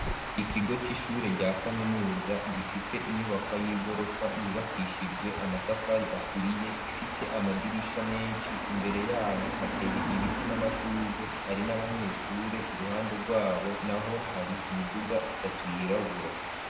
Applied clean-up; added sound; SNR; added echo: none; Water; 3 dB; reverberation time 0.8 s.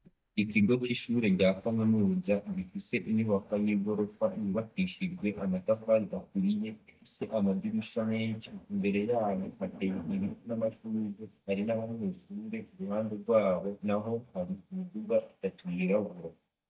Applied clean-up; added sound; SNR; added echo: neural mask model DeepFilterNet 3.